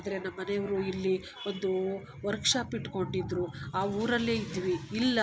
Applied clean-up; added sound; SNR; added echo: none; none; none; none.